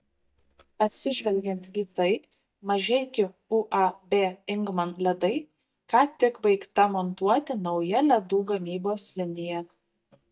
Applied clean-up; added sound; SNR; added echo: neural mask model DeepFilterNet 3.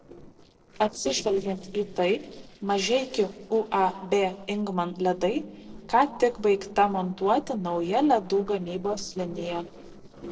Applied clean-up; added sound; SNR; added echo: neural separator model SepFormer DNS4.